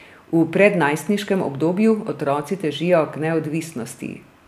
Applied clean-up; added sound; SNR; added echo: none; none; none; none.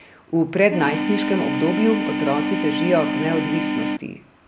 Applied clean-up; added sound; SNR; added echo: none; Organ; 0 dB; none.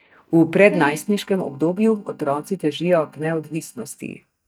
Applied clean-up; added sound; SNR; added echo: neural mask model DeepFilterNet 3.